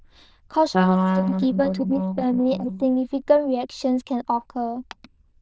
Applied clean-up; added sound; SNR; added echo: neural diffusion model UNIVERSE++.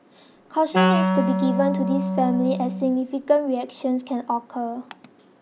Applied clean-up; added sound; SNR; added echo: none; Wind instrument, woodwind instrument; -1 dB; none.